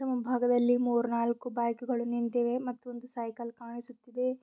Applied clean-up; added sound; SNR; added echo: none; none; none; none.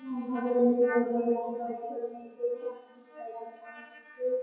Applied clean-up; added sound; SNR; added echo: classical method WPE with log-MMSE.